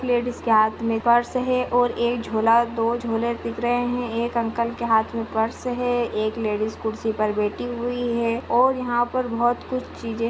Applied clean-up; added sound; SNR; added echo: none; none; none; none.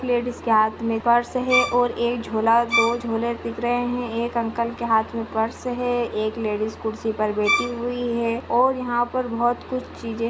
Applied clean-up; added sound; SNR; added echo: none; Bowed string instrument; 3 dB; none.